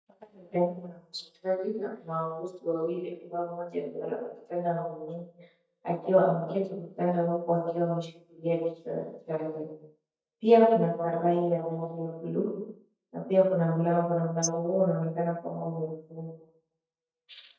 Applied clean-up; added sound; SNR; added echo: neural mask model DeepFilterNet 3.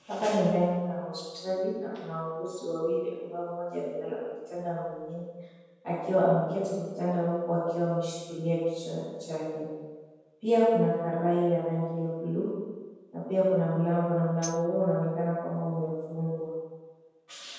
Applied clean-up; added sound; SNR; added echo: none; Tambourine; 17 dB; reverberation time 1.2 s.